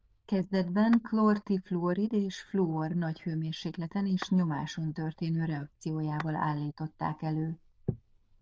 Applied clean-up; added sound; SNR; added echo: neural diffusion model UNIVERSE++.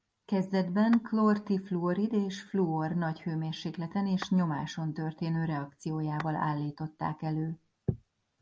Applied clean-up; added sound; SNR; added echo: none; Tap / Glass; 19 dB; none.